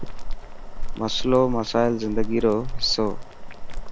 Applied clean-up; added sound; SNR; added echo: none; Boiling; 2 dB; none.